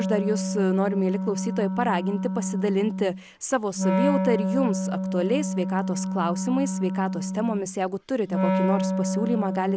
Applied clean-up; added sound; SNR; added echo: none; Wind instrument, woodwind instrument; 0 dB; none.